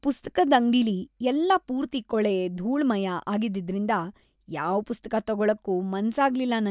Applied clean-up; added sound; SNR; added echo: none; none; none; none.